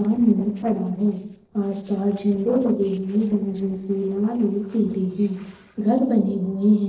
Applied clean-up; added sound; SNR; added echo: neural separator model SepFormer DNS4.